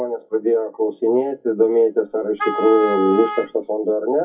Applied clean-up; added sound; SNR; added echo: classical method WPE with log-MMSE.